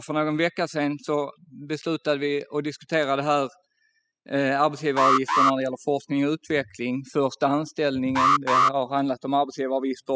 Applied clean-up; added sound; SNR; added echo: classical method spectral subtraction.